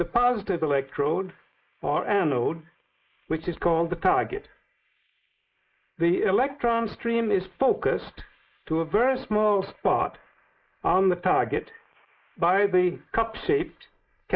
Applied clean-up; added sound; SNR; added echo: neural mask model Resemble Enhance denoiser.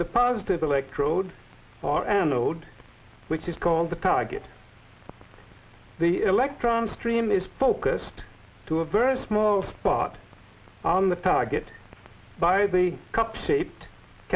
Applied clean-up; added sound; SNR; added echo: none; none; none; none.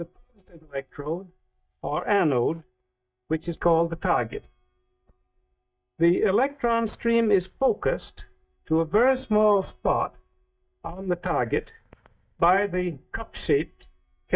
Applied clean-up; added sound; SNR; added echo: neural mask model DeepFilterNet 3.